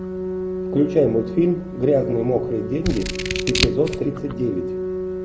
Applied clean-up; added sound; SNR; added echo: none; Scissors + Organ; 4 dB; none.